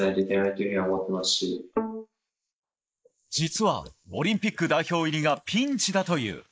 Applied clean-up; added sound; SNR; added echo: neural mask model Resemble Enhance denoiser.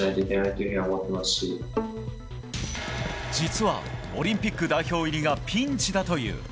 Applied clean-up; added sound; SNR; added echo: none; Bowed string instrument; 11 dB; none.